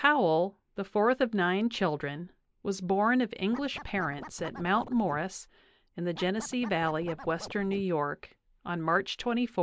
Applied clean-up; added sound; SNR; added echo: neural mask model Resemble Enhance denoiser.